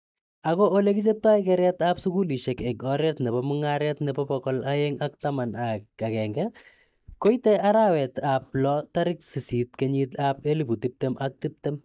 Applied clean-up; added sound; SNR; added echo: neural mask model DeepFilterNet 3.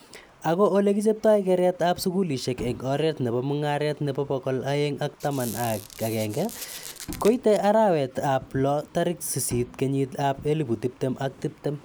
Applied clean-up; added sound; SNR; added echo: none; Bowed string instrument + Squeak; 17 dB; none.